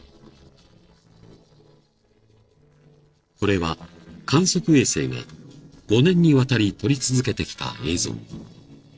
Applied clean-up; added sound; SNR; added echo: neural separator model SepFormer DNS4.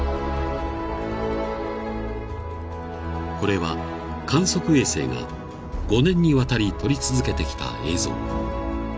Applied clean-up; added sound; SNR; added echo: none; none; none; none.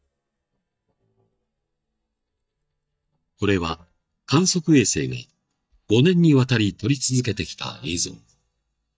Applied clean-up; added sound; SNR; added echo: neural mask model DeepFilterNet 3.